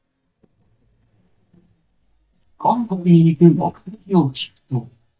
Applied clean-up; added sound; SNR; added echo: neural mask model DeepFilterNet 3.